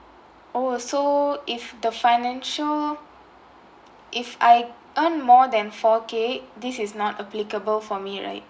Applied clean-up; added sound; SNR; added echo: none; none; none; none.